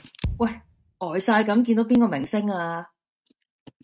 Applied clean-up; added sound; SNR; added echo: neural mask model RNNoise.